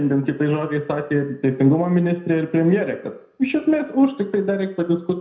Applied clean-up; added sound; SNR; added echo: none; none; none; reverberation time 0.5 s.